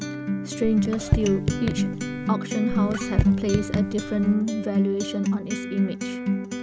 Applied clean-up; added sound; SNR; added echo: none; Acoustic guitar + Raindrop / Drip; -2 dB; none.